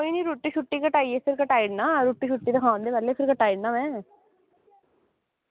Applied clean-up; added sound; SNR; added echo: none; none; none; none.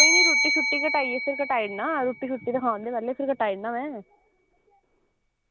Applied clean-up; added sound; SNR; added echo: none; Bell; -2 dB; none.